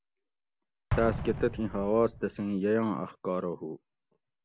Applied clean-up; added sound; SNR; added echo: none; Explosion; 9 dB; none.